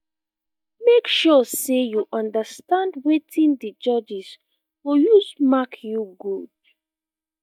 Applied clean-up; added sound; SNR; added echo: neural mask model DeepFilterNet 3.